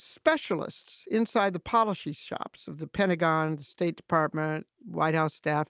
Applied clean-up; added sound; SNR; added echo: none; none; none; none.